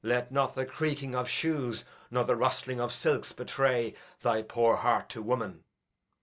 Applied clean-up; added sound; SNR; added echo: none; none; none; none.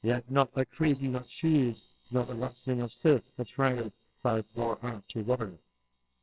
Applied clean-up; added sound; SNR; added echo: neural separator model SepFormer WHAMR!.